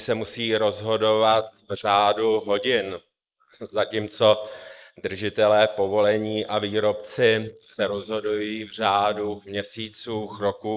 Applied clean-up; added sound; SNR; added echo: neural mask model Resemble Enhance denoiser.